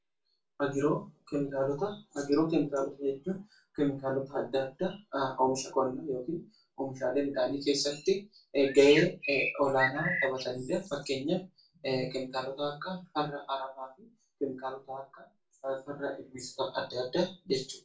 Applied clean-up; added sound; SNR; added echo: none; Bird; 4 dB; reverberation time 0.2 s.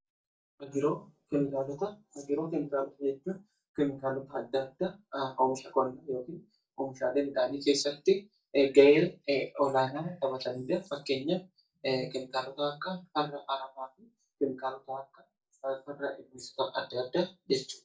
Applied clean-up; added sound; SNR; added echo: neural mask model DeepFilterNet 3.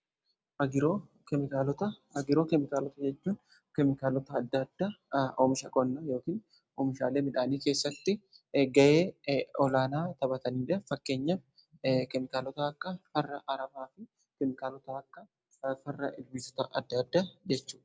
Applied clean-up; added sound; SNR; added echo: none; none; none; none.